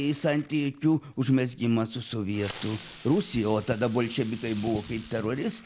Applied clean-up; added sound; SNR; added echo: none; Fireworks; 17 dB; none.